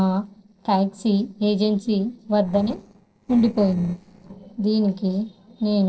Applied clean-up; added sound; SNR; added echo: neural separator model SepFormer DNS4.